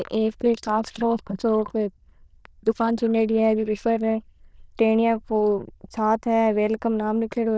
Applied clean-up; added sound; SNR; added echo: neural diffusion model UNIVERSE++.